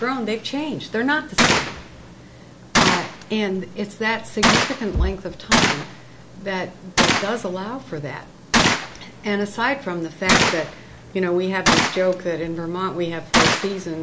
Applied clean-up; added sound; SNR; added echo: none; Gunshot, gunfire; -2 dB; none.